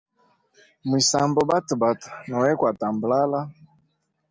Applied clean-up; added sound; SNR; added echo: none; none; none; none.